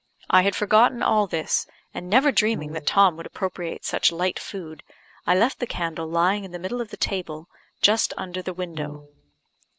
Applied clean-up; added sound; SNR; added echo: none; Brass instrument; 11 dB; none.